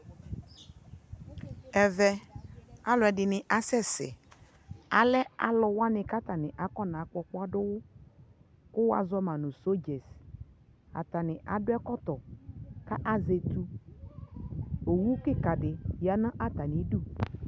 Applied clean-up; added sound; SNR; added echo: none; none; none; none.